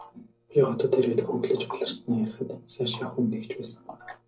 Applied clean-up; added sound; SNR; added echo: neural separator model SepFormer DNS4.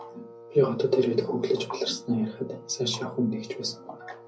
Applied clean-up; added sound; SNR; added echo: none; Wind instrument, woodwind instrument; 19 dB; reverberation time 0.4 s.